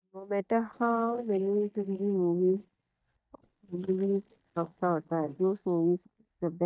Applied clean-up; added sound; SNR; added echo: neural mask model DeepFilterNet 3.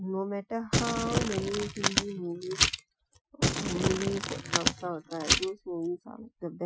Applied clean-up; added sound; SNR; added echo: classical method Wiener filter.